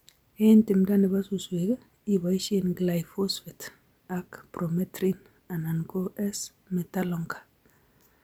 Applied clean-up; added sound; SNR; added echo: none; none; none; none.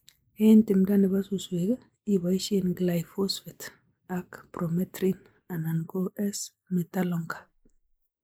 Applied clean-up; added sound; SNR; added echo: neural mask model Resemble Enhance denoiser.